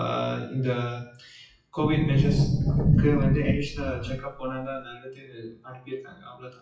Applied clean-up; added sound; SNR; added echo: classical method WPE with log-MMSE.